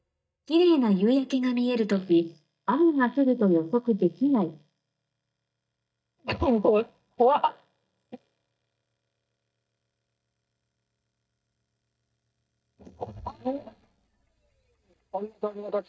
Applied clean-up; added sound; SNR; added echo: neural mask model DeepFilterNet 3.